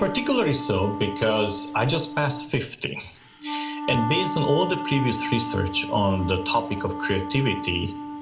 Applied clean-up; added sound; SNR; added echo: none; Wind instrument, woodwind instrument; 7 dB; reverberation time 1.2 s.